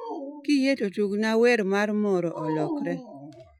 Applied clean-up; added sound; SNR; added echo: classical method Wiener filter.